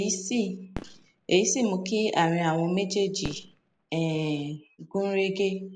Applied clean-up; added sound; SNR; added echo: none; Fireworks; 19 dB; none.